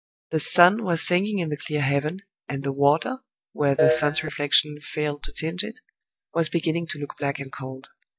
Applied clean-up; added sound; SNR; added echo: neural mask model DeepFilterNet 3.